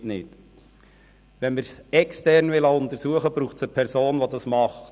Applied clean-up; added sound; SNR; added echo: none; none; none; none.